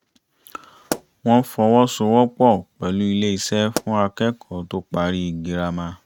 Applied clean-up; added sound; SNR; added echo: neural mask model RNNoise.